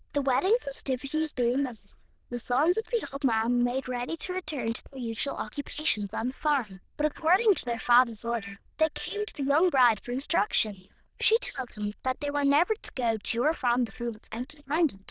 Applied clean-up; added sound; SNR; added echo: neural diffusion model UNIVERSE++.